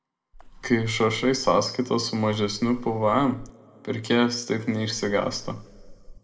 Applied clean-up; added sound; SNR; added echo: none; Water / Splash, splatter; 18 dB; reverberation time 1.2 s.